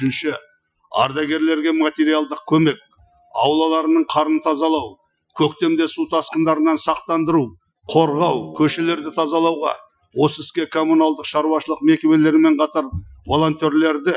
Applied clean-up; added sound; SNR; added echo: classical method Wiener filter.